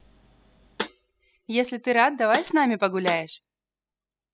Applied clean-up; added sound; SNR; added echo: classical method spectral subtraction.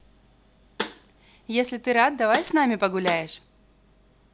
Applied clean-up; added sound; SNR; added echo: none; Snare drum; 8 dB; none.